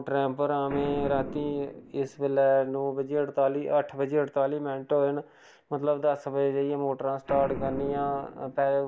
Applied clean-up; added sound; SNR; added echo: none; Boom; 15 dB; none.